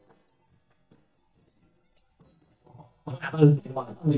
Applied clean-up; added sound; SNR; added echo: neural mask model DeepFilterNet 3.